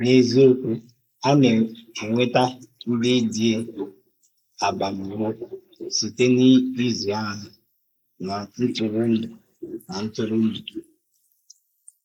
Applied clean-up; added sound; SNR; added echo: neural mask model Resemble Enhance denoiser.